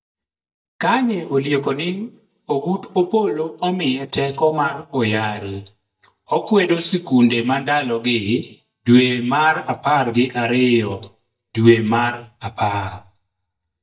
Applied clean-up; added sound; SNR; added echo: neural mask model DeepFilterNet 3.